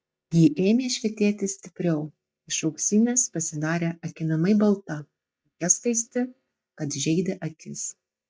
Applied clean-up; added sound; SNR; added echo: neural mask model DeepFilterNet 3.